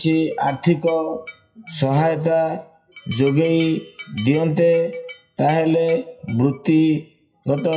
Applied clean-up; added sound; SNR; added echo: classical method WPE with log-MMSE.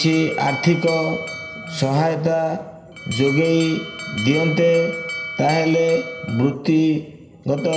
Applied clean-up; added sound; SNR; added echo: none; Alarm; 11 dB; reverberation time 0.9 s.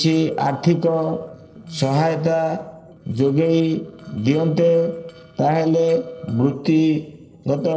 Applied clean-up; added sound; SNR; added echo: neural separator model SepFormer DNS4.